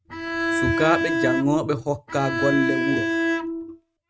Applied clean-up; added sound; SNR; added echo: neural mask model RNNoise.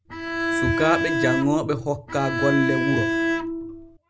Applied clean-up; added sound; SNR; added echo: none; Bowed string instrument; 0 dB; none.